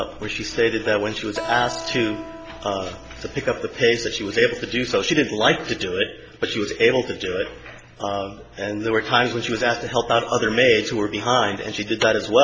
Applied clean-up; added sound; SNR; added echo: none; Acoustic guitar; 15 dB; none.